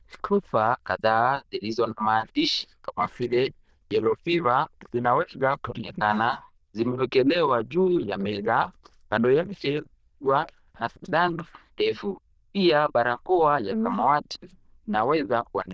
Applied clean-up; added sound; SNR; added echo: neural diffusion model UNIVERSE++.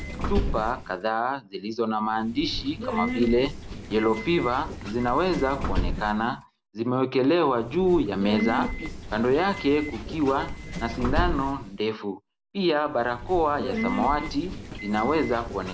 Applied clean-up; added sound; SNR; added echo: none; Subway, metro, underground; 6 dB; none.